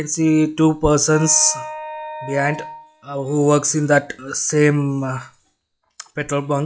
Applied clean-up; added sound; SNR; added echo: classical method log-MMSE.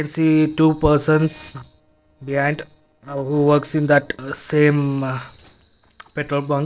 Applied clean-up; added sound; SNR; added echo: neural separator model SepFormer DNS4.